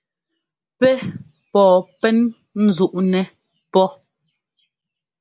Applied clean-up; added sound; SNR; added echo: none; none; none; none.